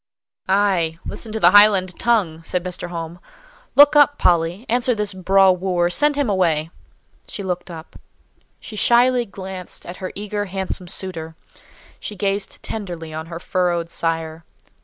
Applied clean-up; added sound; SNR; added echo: none; none; none; none.